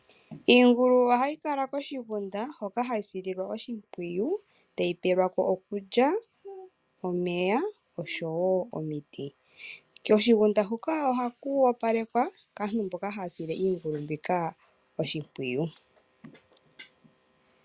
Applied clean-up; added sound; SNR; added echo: none; none; none; none.